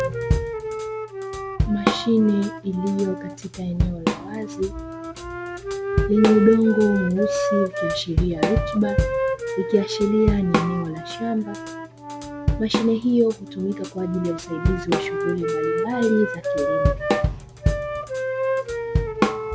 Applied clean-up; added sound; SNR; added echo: none; Wind instrument, woodwind instrument + Drum / Drum kit; 1 dB; none.